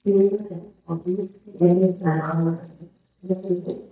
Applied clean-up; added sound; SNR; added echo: neural mask model DeepFilterNet 3.